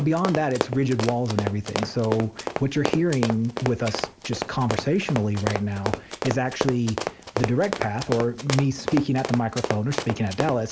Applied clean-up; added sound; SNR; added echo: none; Run; 6 dB; none.